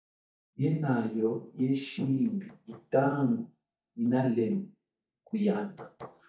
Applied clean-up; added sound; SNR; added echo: neural mask model DeepFilterNet 3.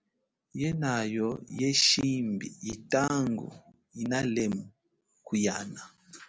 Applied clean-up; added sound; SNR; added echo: none; none; none; none.